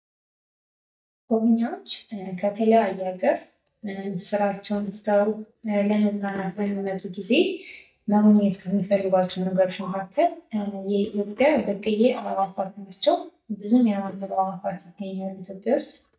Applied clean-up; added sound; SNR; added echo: neural mask model DeepFilterNet 3.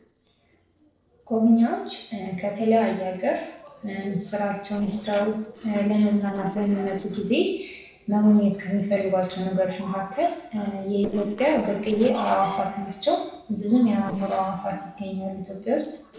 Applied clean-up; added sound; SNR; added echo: neural separator model SepFormer DNS4.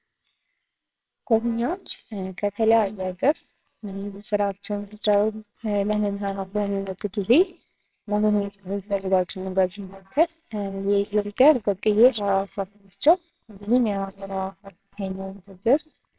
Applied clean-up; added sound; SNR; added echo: neural separator model SepFormer WHAMR!.